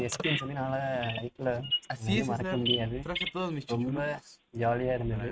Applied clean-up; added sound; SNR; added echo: neural mask model RNNoise.